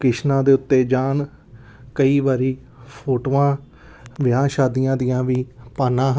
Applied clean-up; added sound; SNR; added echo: none; none; none; none.